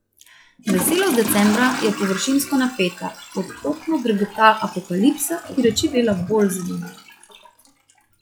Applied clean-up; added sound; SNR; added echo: classical method log-MMSE.